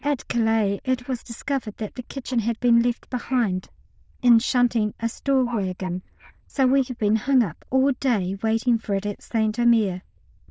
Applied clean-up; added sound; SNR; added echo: neural diffusion model UNIVERSE++.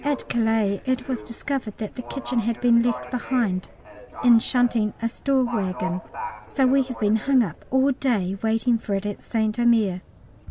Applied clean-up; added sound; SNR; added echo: none; Livestock, farm animals, working animals; 15 dB; none.